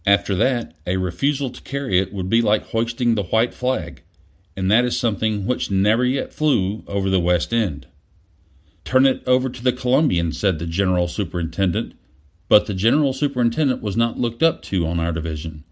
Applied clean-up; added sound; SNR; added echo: none; none; none; none.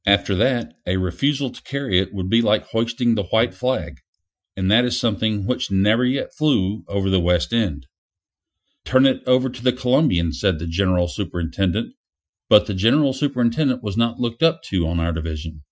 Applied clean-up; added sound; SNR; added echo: classical method Wiener filter.